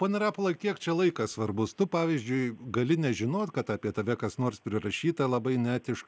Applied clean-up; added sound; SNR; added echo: none; none; none; none.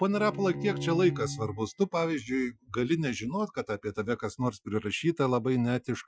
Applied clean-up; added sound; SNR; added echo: classical method Wiener filter.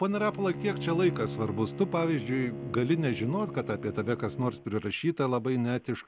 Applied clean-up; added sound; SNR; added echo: none; Bowed string instrument; 10 dB; none.